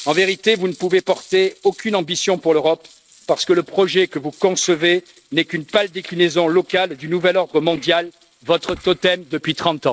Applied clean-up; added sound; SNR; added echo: neural mask model RNNoise.